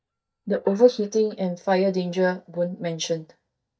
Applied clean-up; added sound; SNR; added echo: neural mask model DeepFilterNet 3.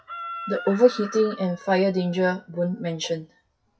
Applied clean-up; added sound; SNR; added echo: classical method WPE with log-MMSE.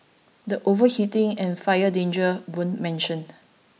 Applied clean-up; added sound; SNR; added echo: none; none; none; none.